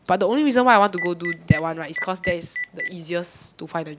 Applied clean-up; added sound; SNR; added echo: none; Telephone; 10 dB; none.